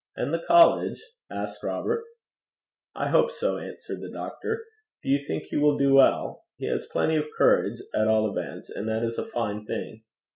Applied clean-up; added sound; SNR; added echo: none; none; none; none.